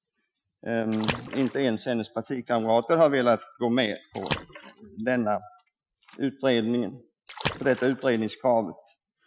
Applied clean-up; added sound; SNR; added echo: classical method Wiener filter.